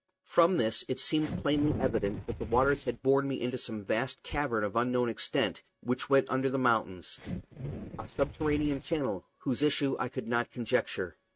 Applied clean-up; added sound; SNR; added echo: neural mask model RNNoise.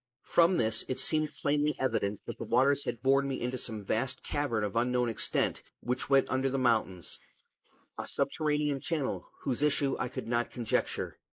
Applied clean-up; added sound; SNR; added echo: neural mask model Resemble Enhance denoiser.